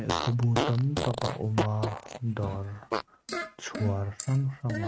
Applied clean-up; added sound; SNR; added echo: neural mask model RNNoise.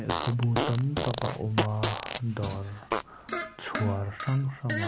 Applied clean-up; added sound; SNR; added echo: none; Fart; 3 dB; none.